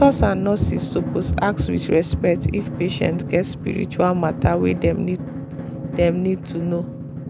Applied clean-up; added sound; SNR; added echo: none; Drum; 7 dB; none.